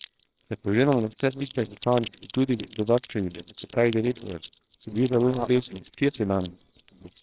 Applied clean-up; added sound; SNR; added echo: neural separator model SepFormer WHAMR!.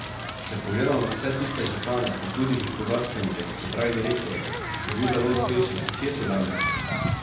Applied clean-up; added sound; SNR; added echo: none; Crackle; 3 dB; reverberation time 0.9 s.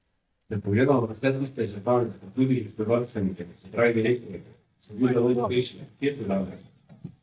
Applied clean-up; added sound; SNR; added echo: neural mask model DeepFilterNet 3.